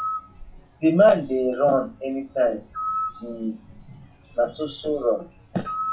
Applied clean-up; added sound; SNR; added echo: classical method WPE with log-MMSE.